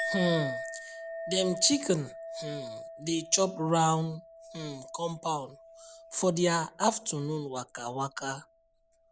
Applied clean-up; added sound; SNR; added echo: none; Chink, clink; 10 dB; none.